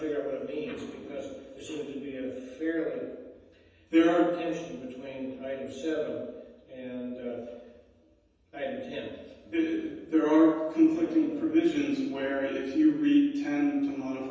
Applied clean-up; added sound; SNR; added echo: none; none; none; reverberation time 1.1 s.